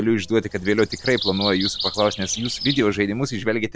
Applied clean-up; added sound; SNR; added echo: none; Bird vocalization, bird call, bird song; 9 dB; none.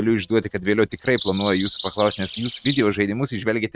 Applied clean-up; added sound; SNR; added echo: neural mask model RNNoise.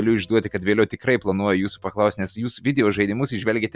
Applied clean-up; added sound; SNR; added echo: none; none; none; none.